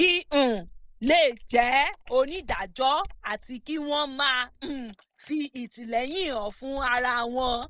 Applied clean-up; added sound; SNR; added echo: neural mask model Resemble Enhance denoiser.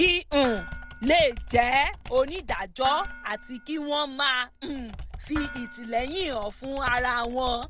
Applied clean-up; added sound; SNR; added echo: none; Computer keyboard + Dishes, pots, and pans; 12 dB; none.